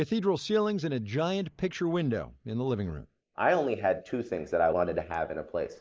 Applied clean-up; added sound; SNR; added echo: neural mask model Resemble Enhance denoiser.